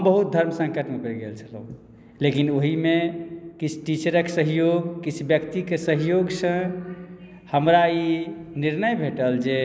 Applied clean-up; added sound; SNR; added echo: none; none; none; none.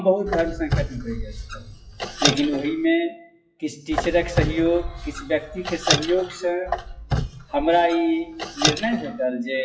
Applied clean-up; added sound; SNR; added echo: classical method WPE with log-MMSE.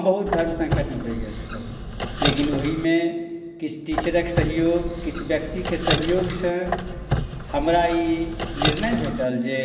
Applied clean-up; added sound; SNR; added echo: none; Squeak; 3 dB; reverberation time 2.4 s.